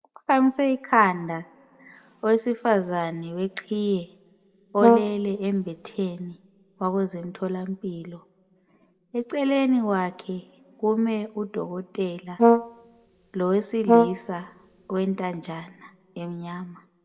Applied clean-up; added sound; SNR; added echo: none; Brass instrument; -4 dB; reverberation time 1.4 s.